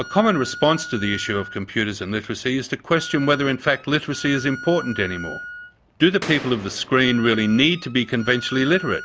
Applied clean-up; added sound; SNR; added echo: none; Wind instrument, woodwind instrument + Boom; 15 dB; none.